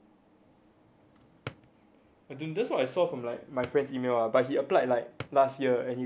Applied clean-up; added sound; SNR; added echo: none; Drawer open or close; 19 dB; none.